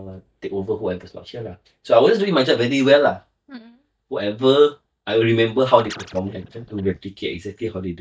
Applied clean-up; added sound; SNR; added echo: neural mask model DeepFilterNet 3.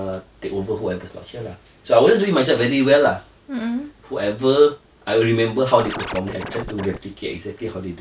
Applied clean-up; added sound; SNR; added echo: none; Scratching (performance technique); 11 dB; none.